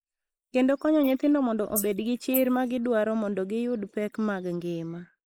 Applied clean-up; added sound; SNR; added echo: neural mask model Resemble Enhance denoiser.